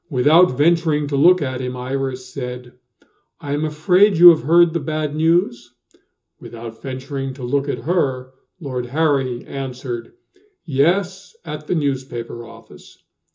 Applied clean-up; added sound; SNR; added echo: none; none; none; reverberation time 0.2 s.